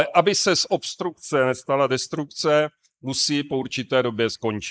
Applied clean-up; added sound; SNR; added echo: neural mask model Resemble Enhance denoiser.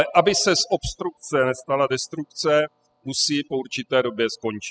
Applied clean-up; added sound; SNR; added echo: classical method spectral subtraction.